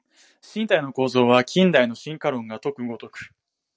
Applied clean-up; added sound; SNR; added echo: none; none; none; none.